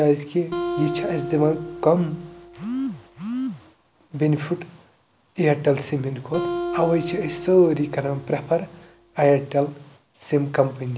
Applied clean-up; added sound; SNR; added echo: none; Acoustic guitar; 9 dB; none.